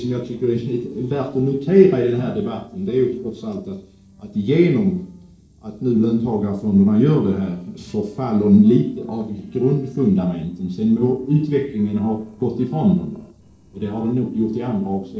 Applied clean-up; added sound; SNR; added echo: neural separator model SepFormer DNS4.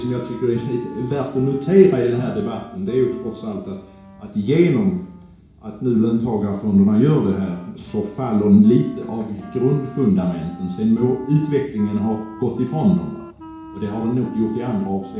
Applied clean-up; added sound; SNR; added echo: none; Wind instrument, woodwind instrument; 19 dB; reverberation time 0.6 s.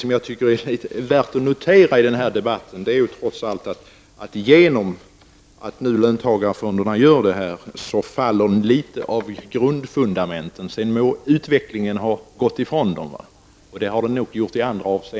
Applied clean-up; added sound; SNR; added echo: none; none; none; none.